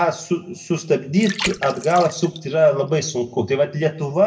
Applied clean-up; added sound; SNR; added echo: none; Water; 14 dB; reverberation time 0.5 s.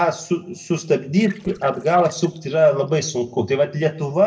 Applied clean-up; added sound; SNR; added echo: neural separator model SepFormer DNS4.